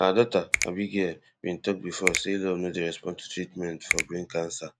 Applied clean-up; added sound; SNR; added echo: none; Finger snapping; 5 dB; none.